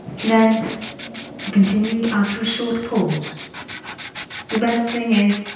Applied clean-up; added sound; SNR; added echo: none; Writing; 8 dB; reverberation time 0.9 s.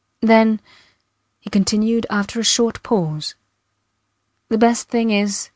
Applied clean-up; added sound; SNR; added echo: none; none; none; none.